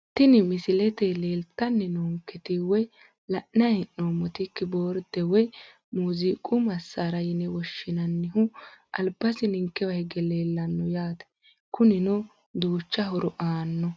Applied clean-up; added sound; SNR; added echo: none; none; none; none.